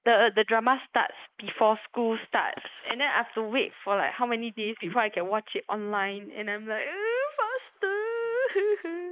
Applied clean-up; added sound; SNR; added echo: neural mask model Resemble Enhance denoiser.